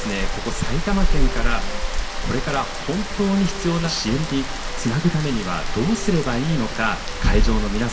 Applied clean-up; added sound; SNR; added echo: none; Rain; -1 dB; reverberation time 0.7 s.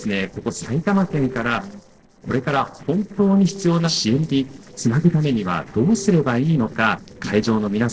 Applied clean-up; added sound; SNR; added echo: neural separator model SepFormer DNS4.